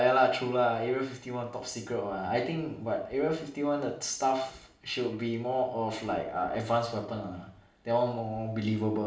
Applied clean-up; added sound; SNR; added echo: none; none; none; reverberation time 0.5 s.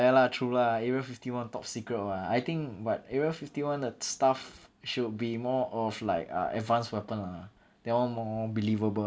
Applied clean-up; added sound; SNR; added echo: none; none; none; none.